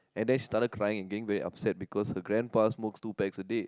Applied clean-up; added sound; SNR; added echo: none; none; none; none.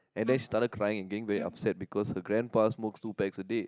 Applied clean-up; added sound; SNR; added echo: neural mask model Resemble Enhance denoiser.